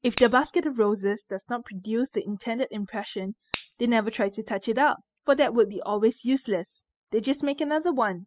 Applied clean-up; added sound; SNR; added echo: classical method spectral subtraction.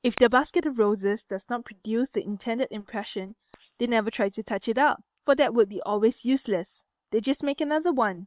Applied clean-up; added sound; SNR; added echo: neural separator model SepFormer WHAM!.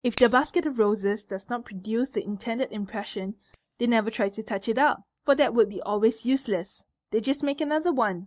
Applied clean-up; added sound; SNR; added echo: neural mask model DeepFilterNet 3.